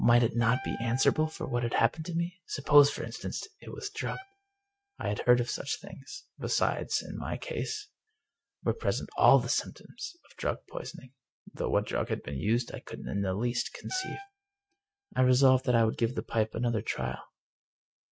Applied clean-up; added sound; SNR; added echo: neural mask model RNNoise.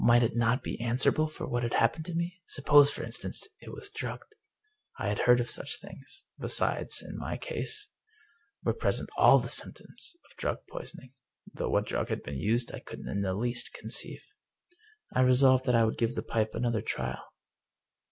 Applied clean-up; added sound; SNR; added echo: none; none; none; none.